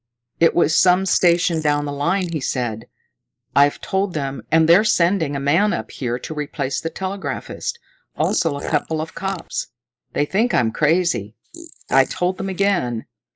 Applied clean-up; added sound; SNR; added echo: neural mask model Resemble Enhance denoiser.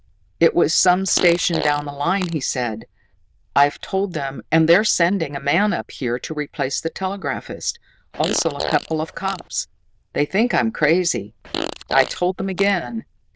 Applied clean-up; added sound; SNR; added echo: neural diffusion model UNIVERSE++.